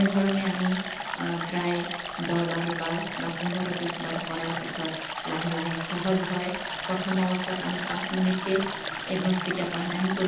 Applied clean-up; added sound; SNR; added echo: none; Stream; 4 dB; reverberation time 0.9 s.